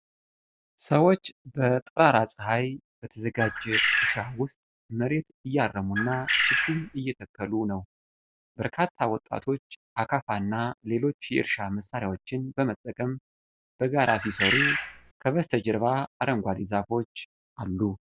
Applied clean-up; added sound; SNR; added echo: none; Bird; -1 dB; none.